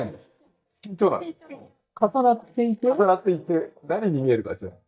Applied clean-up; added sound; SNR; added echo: neural mask model DeepFilterNet 3.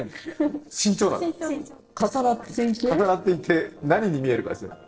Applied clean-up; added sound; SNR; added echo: neural separator model SepFormer DNS4.